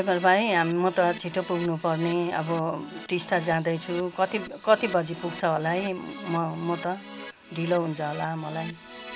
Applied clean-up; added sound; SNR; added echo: none; Keyboard (musical); 15 dB; none.